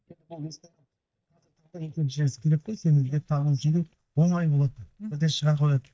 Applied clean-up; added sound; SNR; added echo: neural mask model DeepFilterNet 3.